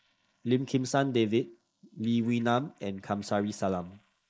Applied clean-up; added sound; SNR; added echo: neural mask model Resemble Enhance denoiser.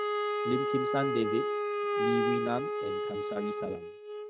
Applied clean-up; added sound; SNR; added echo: neural mask model RNNoise.